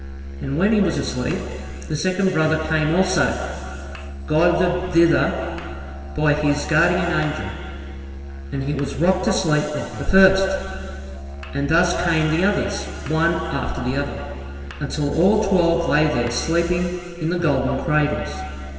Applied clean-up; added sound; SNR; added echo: none; Musical instrument; 11 dB; reverberation time 2.5 s.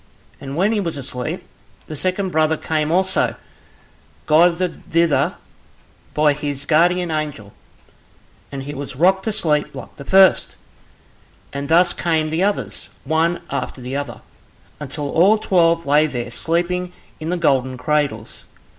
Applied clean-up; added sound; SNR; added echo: none; none; none; none.